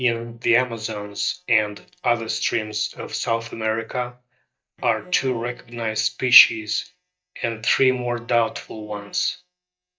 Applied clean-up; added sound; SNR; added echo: neural mask model DeepFilterNet 3.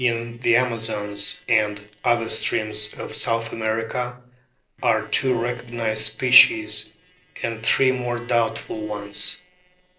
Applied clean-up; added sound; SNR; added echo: neural separator model SepFormer DNS4.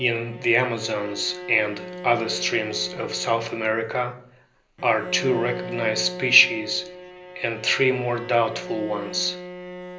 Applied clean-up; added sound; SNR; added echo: none; Bowed string instrument; 12 dB; reverberation time 0.5 s.